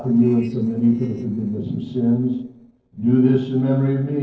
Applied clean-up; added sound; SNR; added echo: neural separator model SepFormer DNS4.